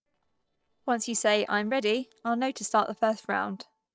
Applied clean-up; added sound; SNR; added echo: neural separator model SepFormer DNS4.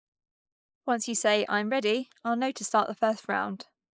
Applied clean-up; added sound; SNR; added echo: neural mask model Resemble Enhance denoiser.